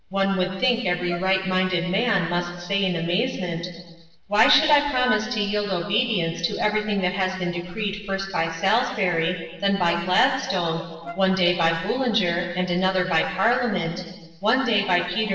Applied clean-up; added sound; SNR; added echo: neural separator model SepFormer DNS4.